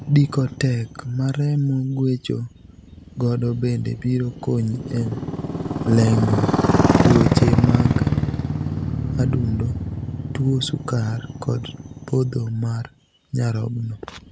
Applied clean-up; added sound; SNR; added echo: none; Motorcycle; 1 dB; none.